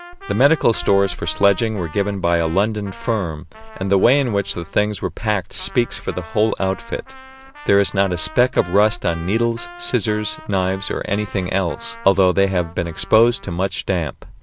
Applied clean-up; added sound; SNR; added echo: none; Trumpet; 20 dB; none.